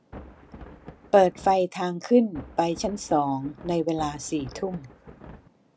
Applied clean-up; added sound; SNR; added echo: none; Thunder; 18 dB; none.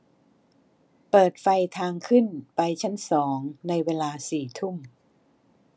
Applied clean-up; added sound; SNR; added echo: none; none; none; none.